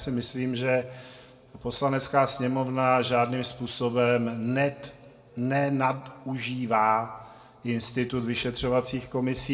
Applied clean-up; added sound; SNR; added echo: none; none; none; reverberation time 1.6 s.